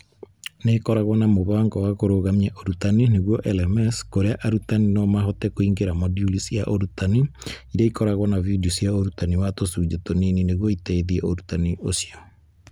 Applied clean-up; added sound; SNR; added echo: none; none; none; none.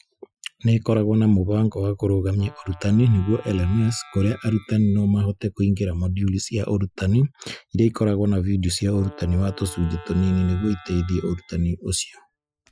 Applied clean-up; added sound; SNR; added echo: classical method Wiener filter.